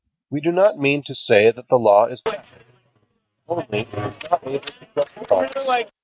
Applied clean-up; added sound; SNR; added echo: neural mask model RNNoise.